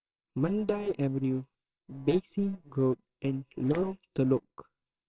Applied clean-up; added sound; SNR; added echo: neural separator model SepFormer WHAMR!.